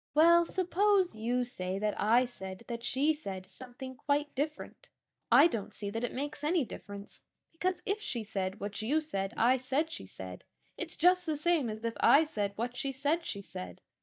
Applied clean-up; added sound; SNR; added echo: neural mask model DeepFilterNet 3.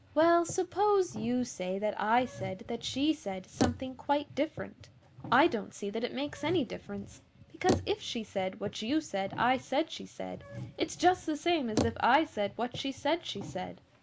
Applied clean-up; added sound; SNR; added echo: none; Bicycle; 10 dB; none.